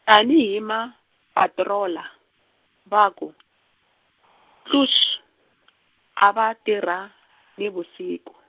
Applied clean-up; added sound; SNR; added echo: none; none; none; none.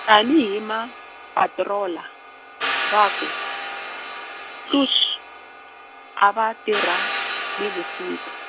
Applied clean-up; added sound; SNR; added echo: none; Hi-hat; 7 dB; none.